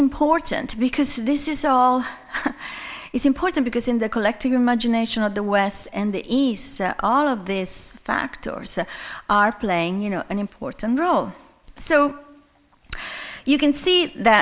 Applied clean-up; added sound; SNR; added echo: none; none; none; none.